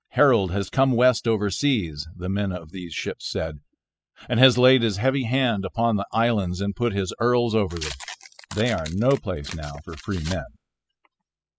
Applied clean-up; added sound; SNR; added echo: classical method spectral subtraction.